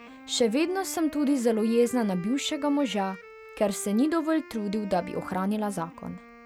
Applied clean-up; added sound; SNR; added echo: none; Wind instrument, woodwind instrument; 18 dB; none.